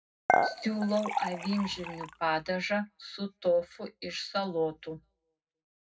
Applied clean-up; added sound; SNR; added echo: none; Dishes, pots, and pans / Chink, clink; -1 dB; reverberation time 0.3 s.